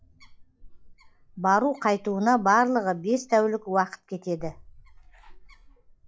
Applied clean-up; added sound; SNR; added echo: classical method log-MMSE.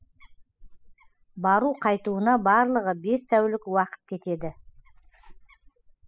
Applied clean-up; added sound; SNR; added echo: classical method spectral subtraction.